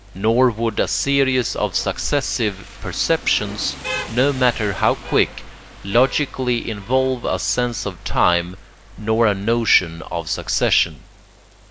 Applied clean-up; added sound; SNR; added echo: none; Rain; 17 dB; none.